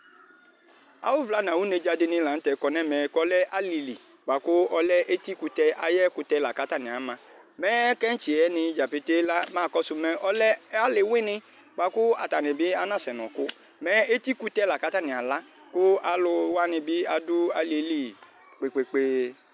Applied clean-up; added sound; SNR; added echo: none; none; none; none.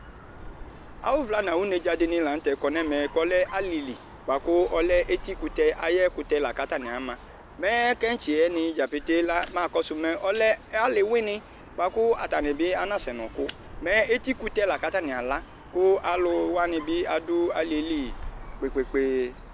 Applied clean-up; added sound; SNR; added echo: none; Dog; 16 dB; none.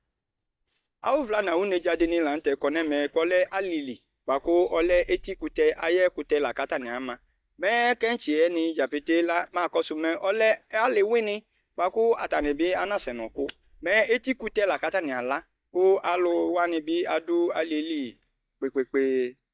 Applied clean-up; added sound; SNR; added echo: neural mask model DeepFilterNet 3.